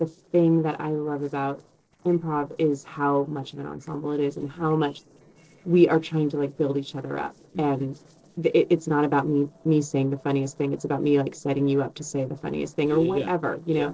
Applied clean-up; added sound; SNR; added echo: neural separator model SepFormer DNS4.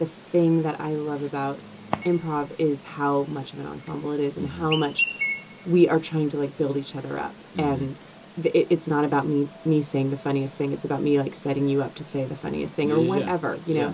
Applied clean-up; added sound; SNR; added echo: none; Chirp, tweet; 13 dB; reverberation time 0.2 s.